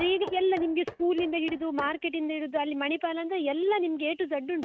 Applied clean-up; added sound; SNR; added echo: neural mask model RNNoise.